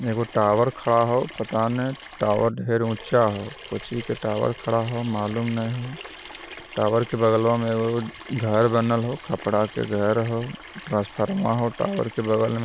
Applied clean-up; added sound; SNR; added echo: none; Sink (filling or washing) / Water tap, faucet; 17 dB; none.